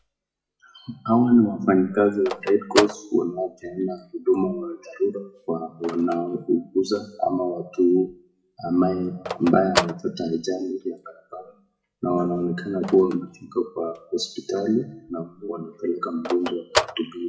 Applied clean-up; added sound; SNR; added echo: classical method WPE with log-MMSE.